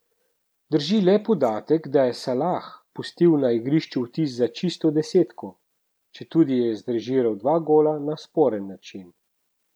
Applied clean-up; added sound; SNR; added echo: none; none; none; none.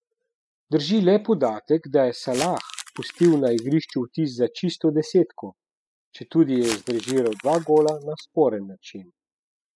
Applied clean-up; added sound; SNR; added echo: classical method spectral subtraction.